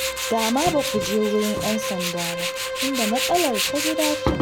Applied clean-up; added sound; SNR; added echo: none; Tools + Bowed string instrument; 0 dB; none.